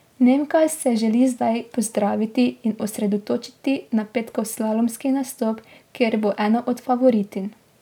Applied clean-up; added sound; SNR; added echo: none; none; none; none.